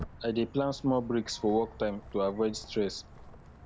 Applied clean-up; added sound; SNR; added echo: none; Walk, footsteps; 16 dB; none.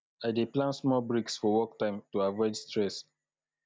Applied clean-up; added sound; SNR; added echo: none; none; none; none.